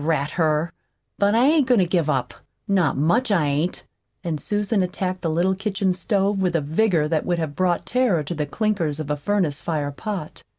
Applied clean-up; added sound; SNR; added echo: none; none; none; none.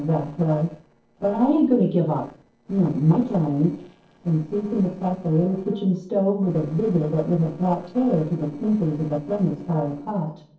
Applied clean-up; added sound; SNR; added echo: neural separator model SepFormer DNS4.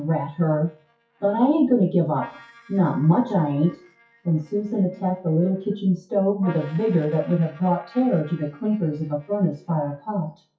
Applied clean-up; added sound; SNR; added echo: classical method WPE with log-MMSE.